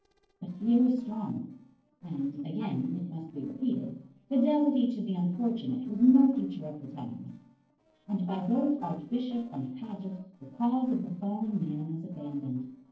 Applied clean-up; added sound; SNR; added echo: neural separator model SepFormer DNS4.